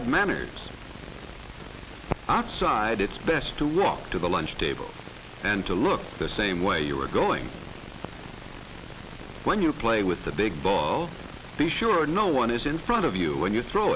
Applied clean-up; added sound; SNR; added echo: none; none; none; none.